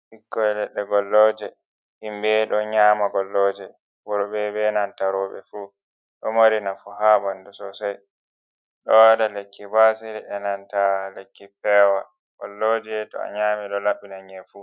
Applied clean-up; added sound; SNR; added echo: none; none; none; none.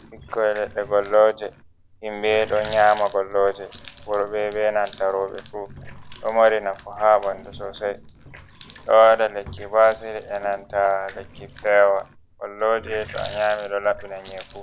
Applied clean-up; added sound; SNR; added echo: none; Water tap, faucet; 19 dB; none.